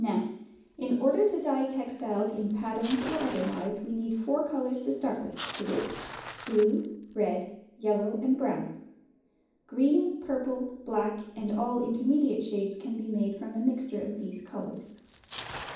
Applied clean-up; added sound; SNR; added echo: none; Bicycle; 17 dB; reverberation time 1.2 s.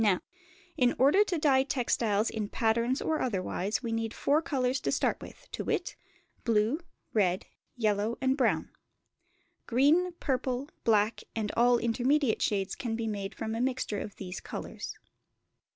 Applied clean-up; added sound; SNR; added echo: none; none; none; none.